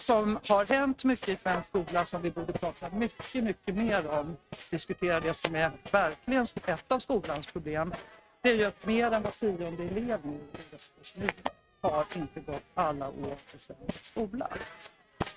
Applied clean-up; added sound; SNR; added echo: neural mask model RNNoise.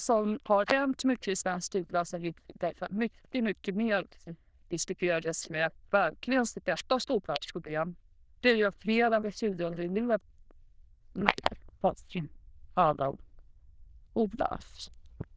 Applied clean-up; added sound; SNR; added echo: neural diffusion model UNIVERSE++.